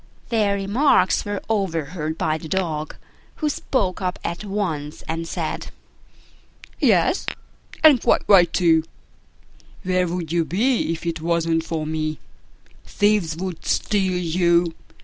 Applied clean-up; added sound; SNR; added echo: none; Tap / Glass; 14 dB; none.